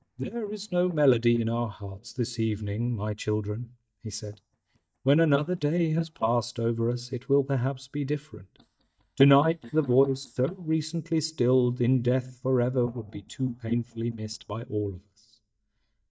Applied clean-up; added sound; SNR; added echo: neural mask model DeepFilterNet 3.